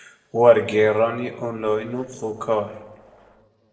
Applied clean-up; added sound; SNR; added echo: neural separator model SepFormer DNS4.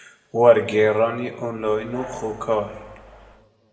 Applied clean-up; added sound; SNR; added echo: none; Train; 19 dB; reverberation time 1.2 s.